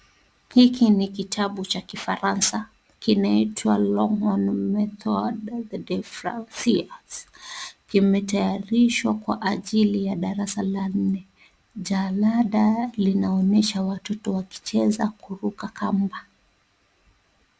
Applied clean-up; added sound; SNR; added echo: none; none; none; none.